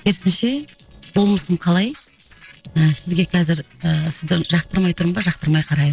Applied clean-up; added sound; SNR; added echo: neural separator model SepFormer DNS4.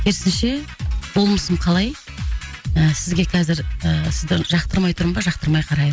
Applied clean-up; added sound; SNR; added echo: none; none; none; none.